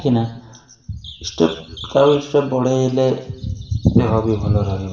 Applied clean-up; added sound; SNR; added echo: none; none; none; reverberation time 0.8 s.